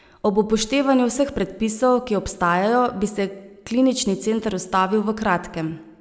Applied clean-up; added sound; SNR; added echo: none; none; none; none.